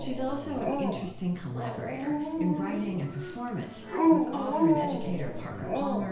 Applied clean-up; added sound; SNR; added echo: none; Dog; -3 dB; reverberation time 0.5 s.